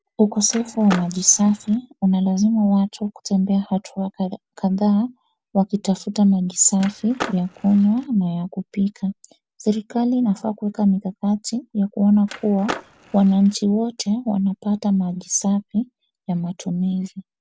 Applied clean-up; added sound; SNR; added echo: none; Skateboard; 13 dB; none.